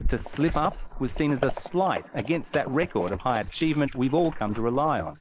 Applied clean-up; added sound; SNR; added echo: neural mask model Resemble Enhance denoiser.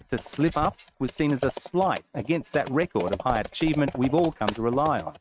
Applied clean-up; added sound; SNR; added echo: neural mask model RNNoise.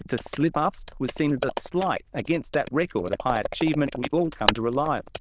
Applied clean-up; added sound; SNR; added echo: neural diffusion model UNIVERSE++.